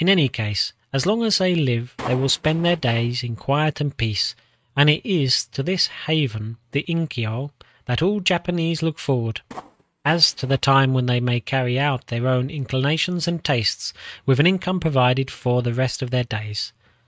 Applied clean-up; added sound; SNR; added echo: neural mask model RNNoise.